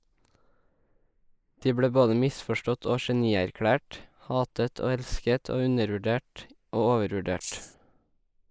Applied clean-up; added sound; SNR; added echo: neural mask model Resemble Enhance denoiser.